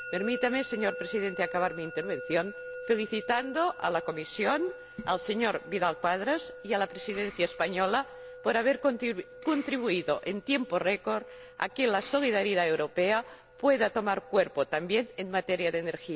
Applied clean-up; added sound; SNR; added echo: none; Musical instrument; 15 dB; none.